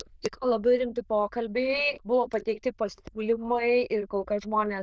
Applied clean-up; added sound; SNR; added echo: neural diffusion model UNIVERSE++.